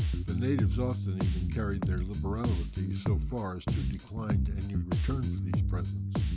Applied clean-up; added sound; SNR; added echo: none; Bass guitar; -5 dB; none.